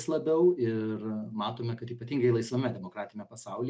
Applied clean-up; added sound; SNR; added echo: none; none; none; none.